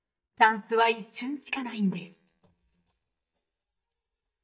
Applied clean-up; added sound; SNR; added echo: neural mask model DeepFilterNet 3.